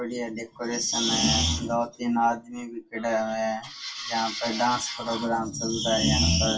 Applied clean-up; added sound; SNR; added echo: none; none; none; reverberation time 0.2 s.